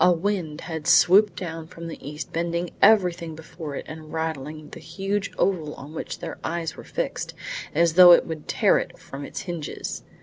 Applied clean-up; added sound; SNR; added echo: none; none; none; none.